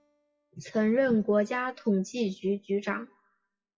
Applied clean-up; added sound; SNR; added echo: classical method WPE with log-MMSE.